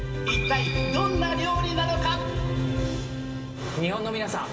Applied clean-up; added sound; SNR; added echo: none; Bowed string instrument; 18 dB; reverberation time 2.7 s.